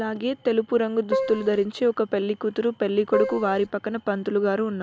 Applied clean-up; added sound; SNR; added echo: none; Keyboard (musical); 3 dB; none.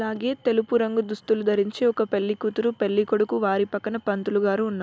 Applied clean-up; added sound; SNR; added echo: none; none; none; none.